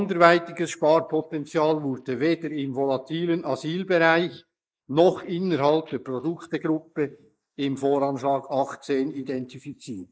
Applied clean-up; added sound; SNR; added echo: neural mask model Resemble Enhance denoiser.